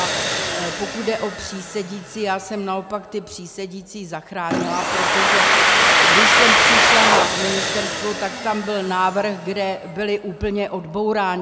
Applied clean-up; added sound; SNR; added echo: none; Domestic sounds, home sounds; -4 dB; none.